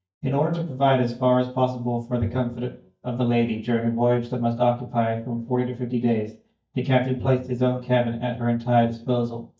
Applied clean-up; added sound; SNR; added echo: neural mask model DeepFilterNet 3.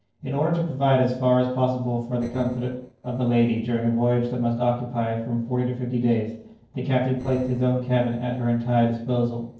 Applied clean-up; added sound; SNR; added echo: neural separator model SepFormer DNS4.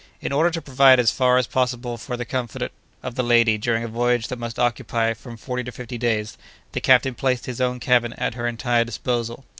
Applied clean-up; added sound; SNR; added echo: none; none; none; none.